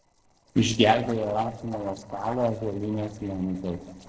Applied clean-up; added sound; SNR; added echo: neural separator model SepFormer DNS4.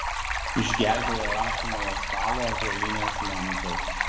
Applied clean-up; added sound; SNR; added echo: none; Stream; -3 dB; reverberation time 1.9 s.